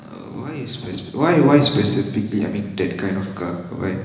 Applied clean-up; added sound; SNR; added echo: none; none; none; reverberation time 1.0 s.